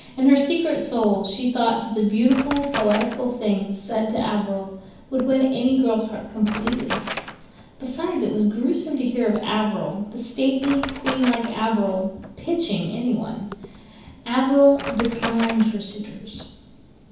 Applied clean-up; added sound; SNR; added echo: none; Wood; 14 dB; reverberation time 0.9 s.